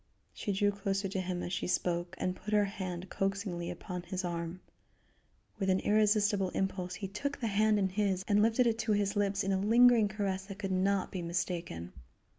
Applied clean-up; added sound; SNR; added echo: none; none; none; none.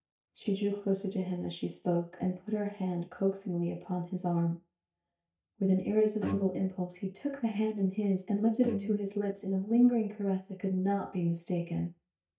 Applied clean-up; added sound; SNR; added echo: neural mask model DeepFilterNet 3.